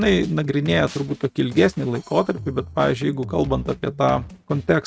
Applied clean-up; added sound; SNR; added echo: neural mask model RNNoise.